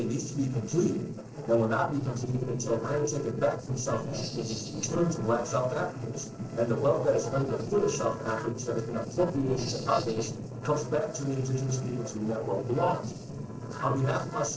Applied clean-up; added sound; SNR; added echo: neural separator model SepFormer DNS4.